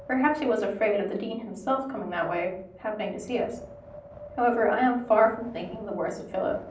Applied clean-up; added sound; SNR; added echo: none; Wind; 20 dB; reverberation time 0.6 s.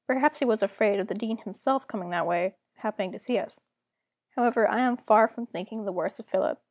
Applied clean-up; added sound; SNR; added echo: none; none; none; none.